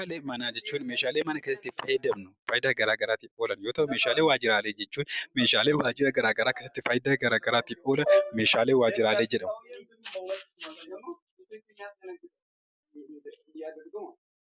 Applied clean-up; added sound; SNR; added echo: none; Brass instrument; 0 dB; none.